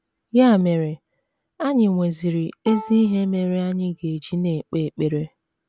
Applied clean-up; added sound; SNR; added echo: none; Bowed string instrument; 17 dB; none.